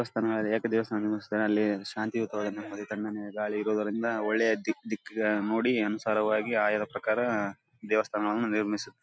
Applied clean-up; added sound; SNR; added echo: none; none; none; none.